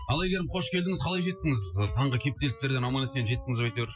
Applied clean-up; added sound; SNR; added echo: classical method Wiener filter.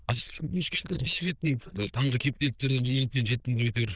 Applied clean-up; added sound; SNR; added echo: neural diffusion model UNIVERSE++.